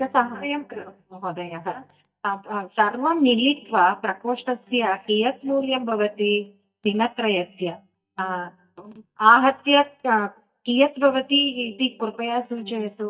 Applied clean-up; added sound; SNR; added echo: neural mask model DeepFilterNet 3.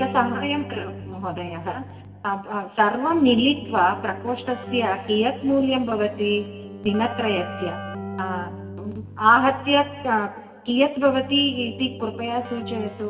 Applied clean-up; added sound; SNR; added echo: none; Keyboard (musical); 13 dB; reverberation time 1.7 s.